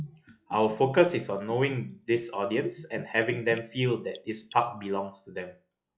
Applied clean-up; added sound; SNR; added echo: classical method log-MMSE.